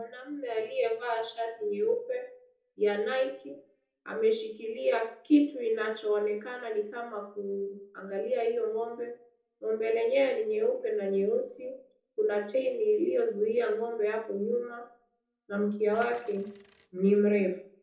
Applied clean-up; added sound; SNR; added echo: neural separator model SepFormer DNS4.